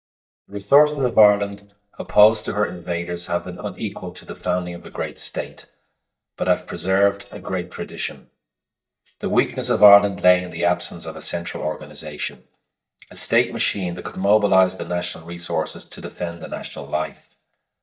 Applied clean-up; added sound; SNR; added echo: neural mask model DeepFilterNet 3.